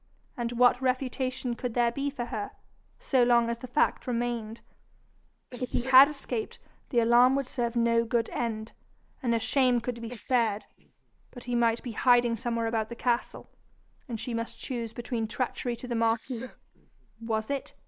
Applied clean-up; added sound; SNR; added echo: neural mask model Resemble Enhance denoiser.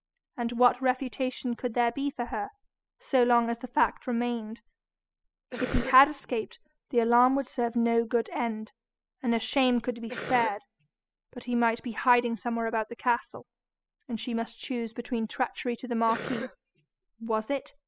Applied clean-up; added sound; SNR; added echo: classical method spectral subtraction.